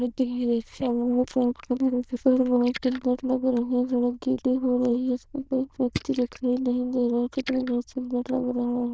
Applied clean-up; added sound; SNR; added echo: neural diffusion model UNIVERSE++.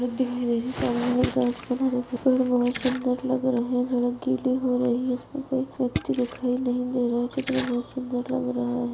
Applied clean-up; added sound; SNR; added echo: none; Splash, splatter; 15 dB; none.